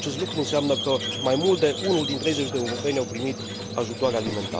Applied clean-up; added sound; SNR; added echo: none; Squeak; 6 dB; none.